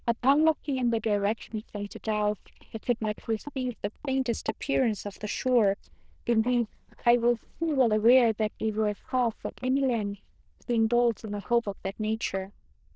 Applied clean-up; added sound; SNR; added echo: neural diffusion model UNIVERSE++.